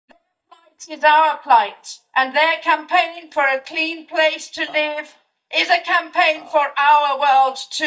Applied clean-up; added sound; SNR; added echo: neural mask model DeepFilterNet 3.